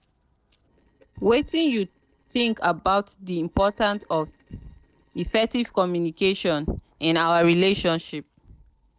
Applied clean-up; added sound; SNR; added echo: neural separator model SepFormer DNS4.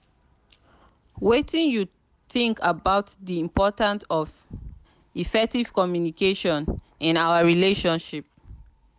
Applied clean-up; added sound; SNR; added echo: none; none; none; none.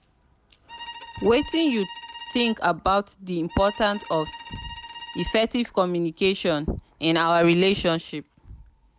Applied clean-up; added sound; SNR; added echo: none; Bowed string instrument; 16 dB; none.